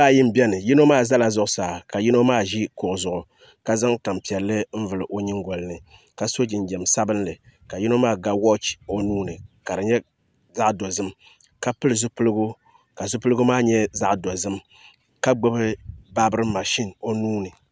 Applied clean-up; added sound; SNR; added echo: none; none; none; none.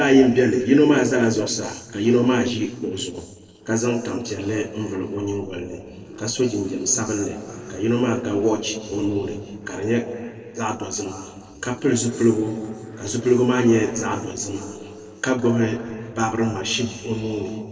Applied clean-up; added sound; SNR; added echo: neural separator model SepFormer DNS4.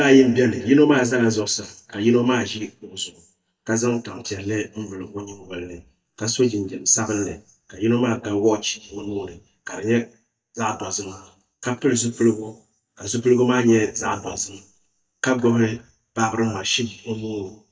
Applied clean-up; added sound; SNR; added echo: neural mask model DeepFilterNet 3.